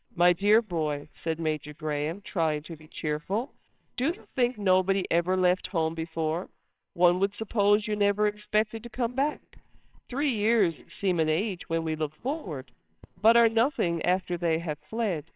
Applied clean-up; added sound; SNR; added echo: neural separator model SepFormer WHAMR!.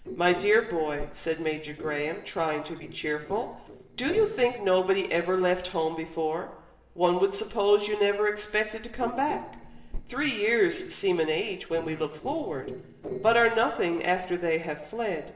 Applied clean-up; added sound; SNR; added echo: neural separator model SepFormer DNS4.